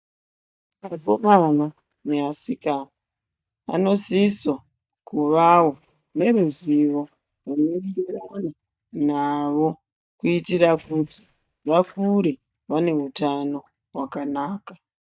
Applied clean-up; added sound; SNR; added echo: neural mask model DeepFilterNet 3.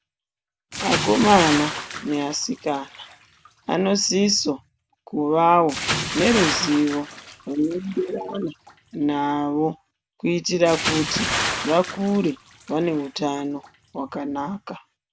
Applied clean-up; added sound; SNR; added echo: none; Bathtub (filling or washing) / Splash, splatter; 8 dB; none.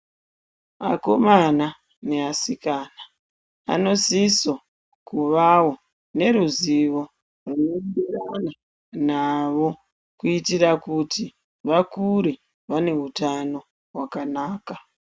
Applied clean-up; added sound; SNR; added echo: none; none; none; none.